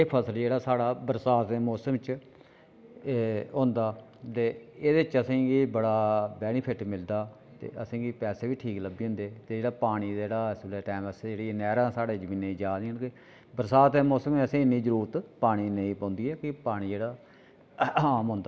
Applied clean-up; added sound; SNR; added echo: none; none; none; none.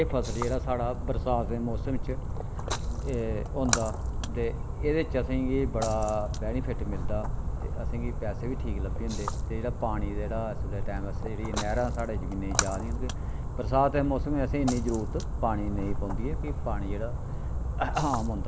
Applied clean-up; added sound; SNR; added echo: none; Splash, splatter; -1 dB; none.